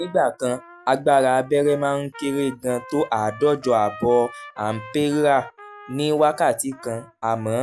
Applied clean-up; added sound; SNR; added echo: none; Trumpet; 20 dB; none.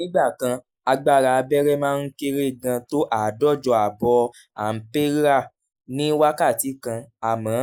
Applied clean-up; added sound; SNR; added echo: neural mask model Resemble Enhance denoiser.